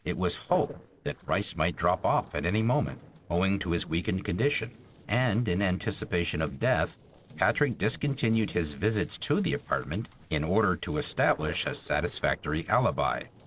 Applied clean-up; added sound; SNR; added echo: neural separator model SepFormer DNS4.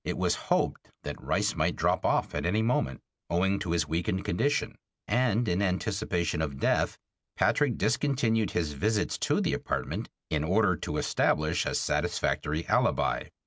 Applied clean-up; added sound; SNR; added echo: none; none; none; none.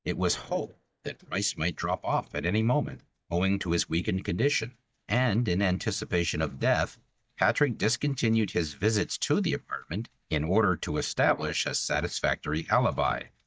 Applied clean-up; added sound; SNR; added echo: neural mask model DeepFilterNet 3.